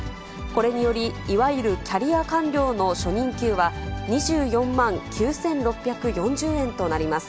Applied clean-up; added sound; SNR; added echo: none; none; none; none.